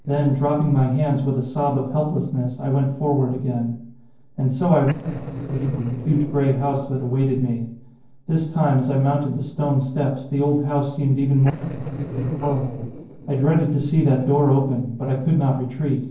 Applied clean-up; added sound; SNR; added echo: neural separator model SepFormer DNS4.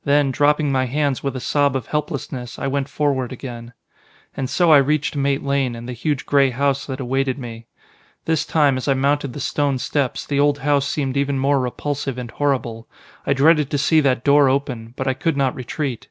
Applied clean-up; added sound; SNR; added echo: none; none; none; none.